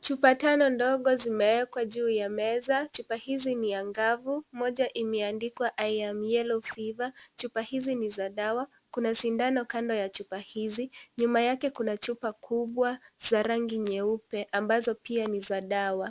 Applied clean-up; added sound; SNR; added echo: none; none; none; none.